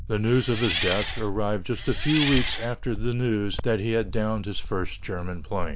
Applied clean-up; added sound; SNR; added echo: none; Engine + Cricket; 2 dB; none.